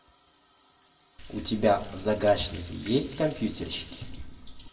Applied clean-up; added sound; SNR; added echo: none; Liquid; 13 dB; reverberation time 1.2 s.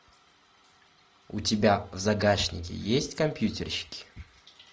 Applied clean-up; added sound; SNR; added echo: none; none; none; none.